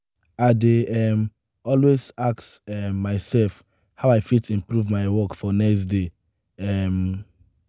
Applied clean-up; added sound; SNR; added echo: none; none; none; none.